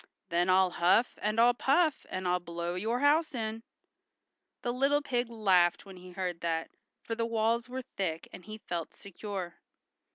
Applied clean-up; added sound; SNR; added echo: none; none; none; none.